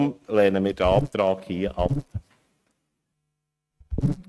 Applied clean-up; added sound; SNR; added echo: neural mask model RNNoise.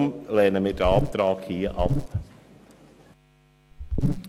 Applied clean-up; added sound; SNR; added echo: none; Buzz; -1 dB; none.